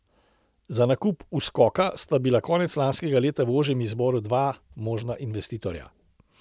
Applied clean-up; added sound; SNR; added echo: none; none; none; none.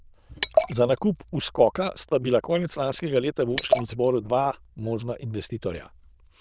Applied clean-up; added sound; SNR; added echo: neural diffusion model UNIVERSE++.